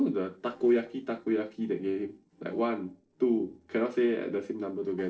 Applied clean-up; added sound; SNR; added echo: neural separator model SepFormer DNS4.